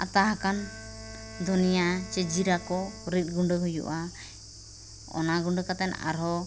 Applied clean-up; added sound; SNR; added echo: none; Bowed string instrument; 18 dB; none.